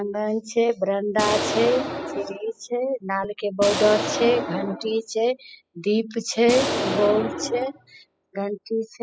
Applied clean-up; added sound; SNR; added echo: classical method spectral subtraction.